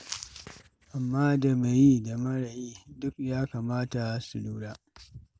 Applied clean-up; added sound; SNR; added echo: none; none; none; none.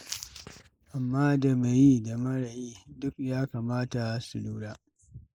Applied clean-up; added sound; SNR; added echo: neural mask model Resemble Enhance denoiser.